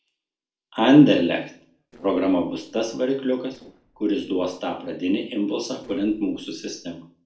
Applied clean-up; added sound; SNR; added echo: neural separator model SepFormer DNS4.